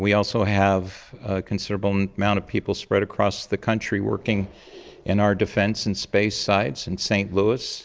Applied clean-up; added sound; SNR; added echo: none; none; none; none.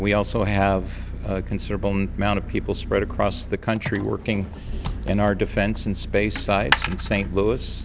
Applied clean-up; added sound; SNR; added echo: none; Engine + Coin (dropping); 6 dB; none.